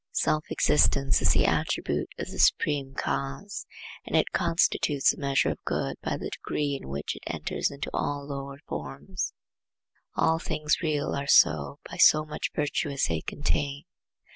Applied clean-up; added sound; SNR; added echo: none; none; none; none.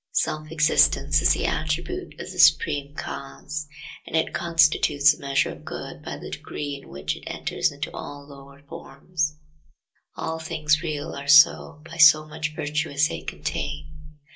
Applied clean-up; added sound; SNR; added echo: none; none; none; reverberation time 0.2 s.